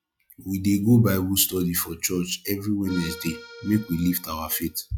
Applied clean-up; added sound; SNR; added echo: classical method log-MMSE.